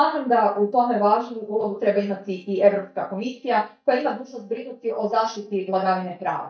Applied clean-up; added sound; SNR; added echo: neural mask model DeepFilterNet 3.